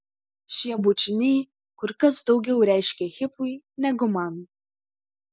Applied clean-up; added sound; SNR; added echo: none; none; none; none.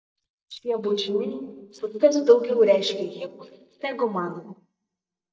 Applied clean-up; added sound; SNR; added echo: neural mask model DeepFilterNet 3.